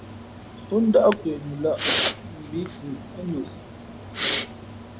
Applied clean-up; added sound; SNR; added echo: none; Respiratory sounds; 1 dB; none.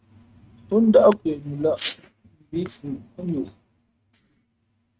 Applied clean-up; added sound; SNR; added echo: neural mask model RNNoise.